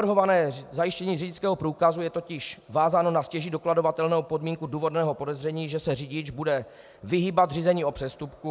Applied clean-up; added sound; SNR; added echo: none; none; none; none.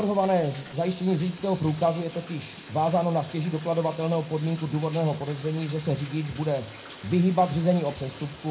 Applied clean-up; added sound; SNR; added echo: none; Bathtub (filling or washing); 18 dB; reverberation time 0.3 s.